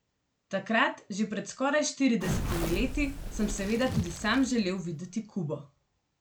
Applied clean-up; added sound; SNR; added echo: none; Crackle; 4 dB; none.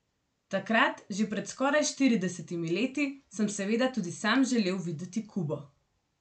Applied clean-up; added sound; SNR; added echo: none; none; none; none.